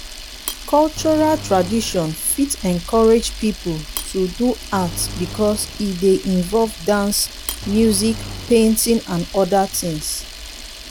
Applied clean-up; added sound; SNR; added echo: none; Camera + Engine; 12 dB; none.